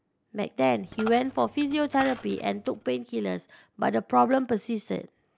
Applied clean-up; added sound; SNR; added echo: none; Coin (dropping); 15 dB; none.